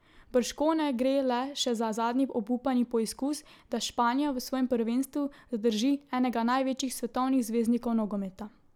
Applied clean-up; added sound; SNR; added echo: none; none; none; none.